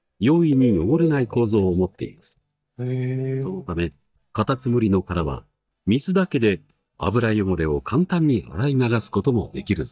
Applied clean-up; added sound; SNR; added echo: neural mask model DeepFilterNet 3.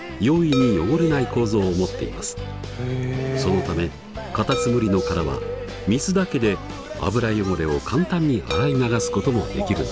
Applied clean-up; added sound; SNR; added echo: none; Chime; 10 dB; none.